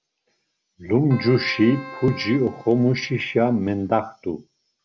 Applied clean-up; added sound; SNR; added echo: none; Keyboard (musical); 18 dB; none.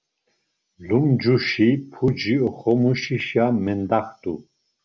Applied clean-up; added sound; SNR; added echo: none; none; none; none.